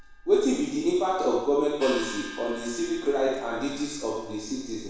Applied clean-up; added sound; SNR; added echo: none; Gong; 15 dB; reverberation time 1.0 s.